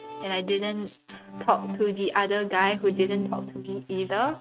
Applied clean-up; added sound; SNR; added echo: neural mask model RNNoise.